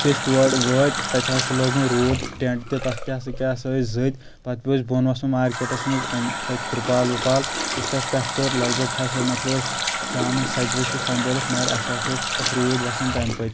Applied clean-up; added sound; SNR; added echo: none; Water tap, faucet; 4 dB; none.